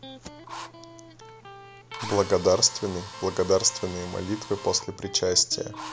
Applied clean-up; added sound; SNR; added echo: none; Electric guitar + Drill; 14 dB; none.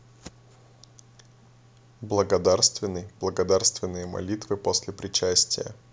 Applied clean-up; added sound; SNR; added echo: none; none; none; none.